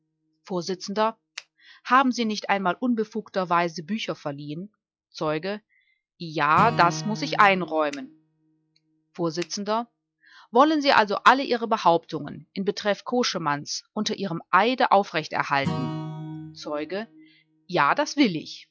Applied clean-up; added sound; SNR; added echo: classical method log-MMSE.